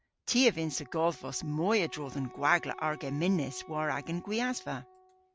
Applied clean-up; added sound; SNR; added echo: none; Wind instrument, woodwind instrument; 20 dB; none.